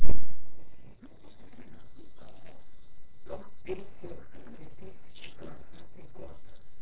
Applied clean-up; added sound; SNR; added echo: neural separator model SepFormer DNS4.